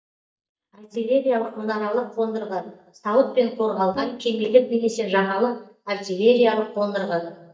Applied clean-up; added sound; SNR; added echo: neural mask model DeepFilterNet 3.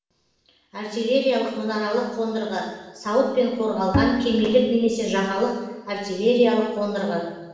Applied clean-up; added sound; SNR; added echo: none; Bowed string instrument; 5 dB; reverberation time 1.1 s.